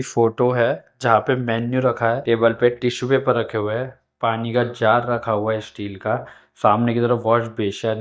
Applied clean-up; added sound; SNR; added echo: neural mask model DeepFilterNet 3.